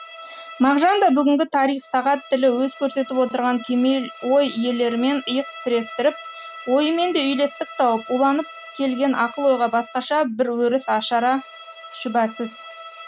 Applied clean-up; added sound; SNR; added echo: none; Bowed string instrument; 18 dB; none.